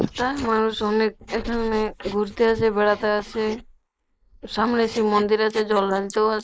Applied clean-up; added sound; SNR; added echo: neural mask model Resemble Enhance denoiser.